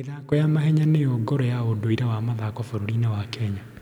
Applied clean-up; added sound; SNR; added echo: none; none; none; none.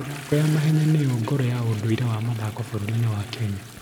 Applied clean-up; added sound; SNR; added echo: none; Toilet flush; 17 dB; none.